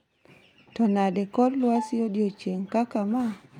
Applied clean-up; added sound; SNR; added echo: none; Bowed string instrument; 17 dB; none.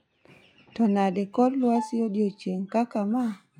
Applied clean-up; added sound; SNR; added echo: classical method log-MMSE.